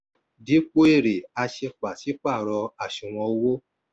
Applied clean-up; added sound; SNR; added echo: none; none; none; none.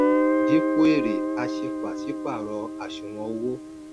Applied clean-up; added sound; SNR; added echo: none; Guitar; -4 dB; none.